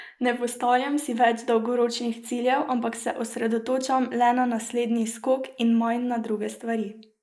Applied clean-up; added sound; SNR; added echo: neural mask model Resemble Enhance denoiser.